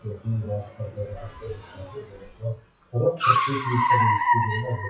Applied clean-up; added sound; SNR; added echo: classical method WPE with log-MMSE.